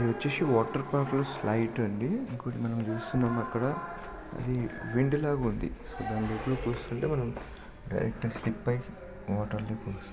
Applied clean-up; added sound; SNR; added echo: none; none; none; none.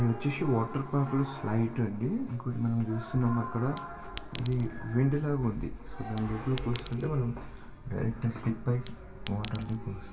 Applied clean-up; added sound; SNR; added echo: none; Chink, clink; 11 dB; reverberation time 0.2 s.